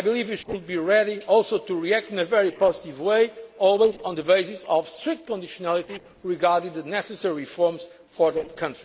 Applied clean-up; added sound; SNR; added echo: neural separator model SepFormer DNS4.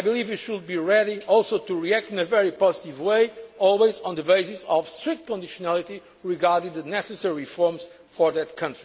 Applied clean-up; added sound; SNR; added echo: none; none; none; none.